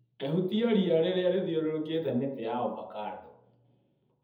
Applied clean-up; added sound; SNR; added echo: none; none; none; reverberation time 0.7 s.